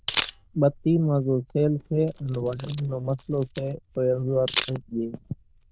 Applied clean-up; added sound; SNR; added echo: neural diffusion model UNIVERSE++.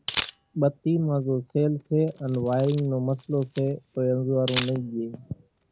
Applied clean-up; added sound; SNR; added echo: none; Camera; 13 dB; none.